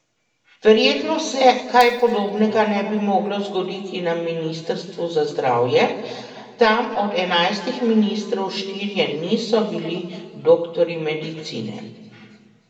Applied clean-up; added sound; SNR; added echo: none; none; none; reverberation time 2.0 s.